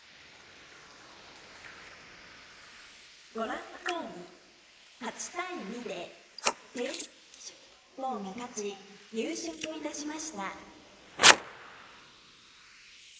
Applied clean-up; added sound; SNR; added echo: neural mask model Resemble Enhance denoiser.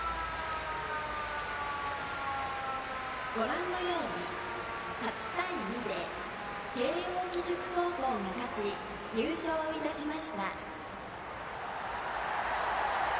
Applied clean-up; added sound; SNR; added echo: none; none; none; none.